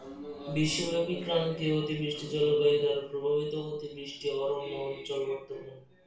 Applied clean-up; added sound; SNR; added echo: none; none; none; reverberation time 0.4 s.